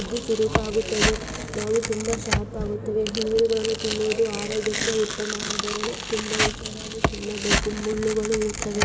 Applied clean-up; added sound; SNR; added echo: none; Tearing; 2 dB; none.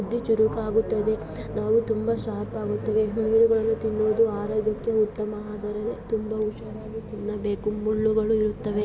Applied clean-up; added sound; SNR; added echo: none; none; none; none.